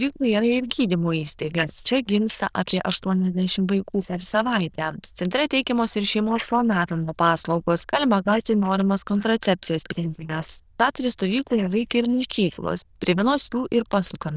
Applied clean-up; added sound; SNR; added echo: neural diffusion model UNIVERSE++.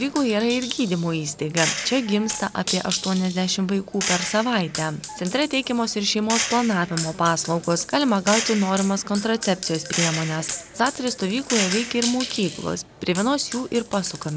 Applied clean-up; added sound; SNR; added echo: none; Gunshot, gunfire; 8 dB; none.